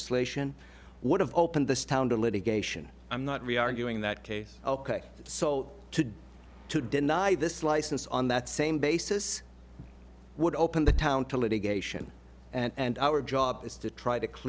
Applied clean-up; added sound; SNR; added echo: none; none; none; none.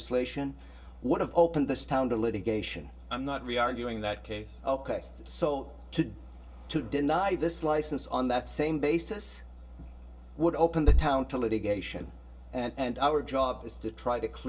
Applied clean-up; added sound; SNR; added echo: none; none; none; reverberation time 0.2 s.